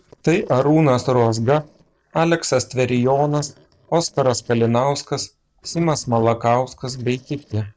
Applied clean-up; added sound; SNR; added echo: neural separator model SepFormer DNS4.